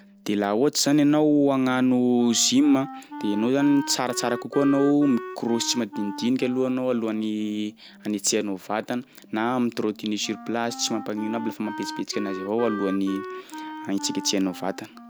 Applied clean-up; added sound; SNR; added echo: none; Wind instrument, woodwind instrument; 14 dB; none.